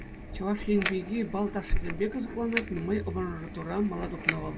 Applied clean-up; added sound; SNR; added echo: none; Crackle; 3 dB; none.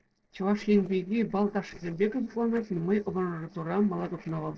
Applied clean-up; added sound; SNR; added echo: neural separator model SepFormer DNS4.